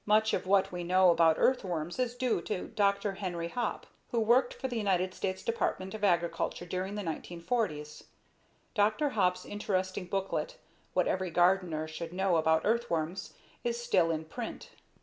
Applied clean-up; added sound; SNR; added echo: none; none; none; none.